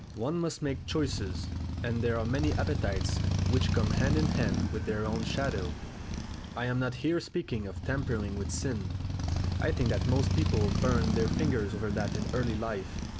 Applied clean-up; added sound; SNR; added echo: none; Motorcycle; -2 dB; none.